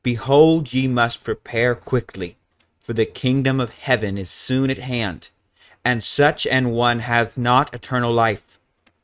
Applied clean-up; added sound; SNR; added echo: neural mask model RNNoise.